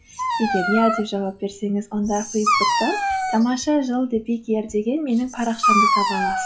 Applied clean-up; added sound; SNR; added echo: classical method log-MMSE.